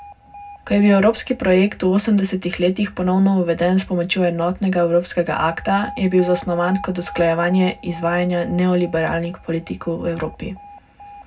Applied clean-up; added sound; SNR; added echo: none; Alarm; 20 dB; reverberation time 0.3 s.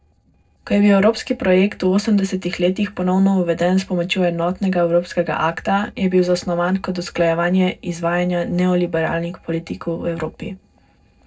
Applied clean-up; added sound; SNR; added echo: neural separator model SepFormer DNS4.